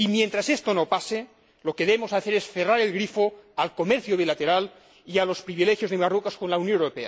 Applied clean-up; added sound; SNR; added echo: none; none; none; none.